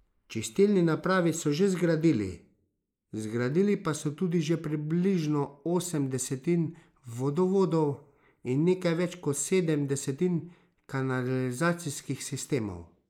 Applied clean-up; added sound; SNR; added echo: neural mask model Resemble Enhance denoiser.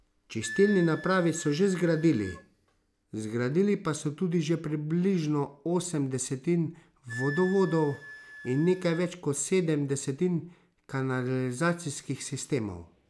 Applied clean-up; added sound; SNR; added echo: none; Wind instrument, woodwind instrument; 18 dB; none.